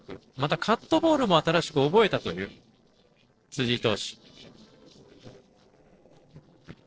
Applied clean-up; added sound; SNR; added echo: neural separator model SepFormer DNS4.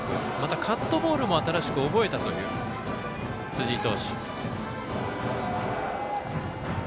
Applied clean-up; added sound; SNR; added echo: none; Explosion + Bowed string instrument; 16 dB; none.